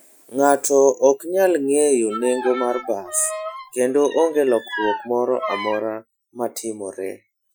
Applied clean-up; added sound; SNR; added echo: classical method Wiener filter.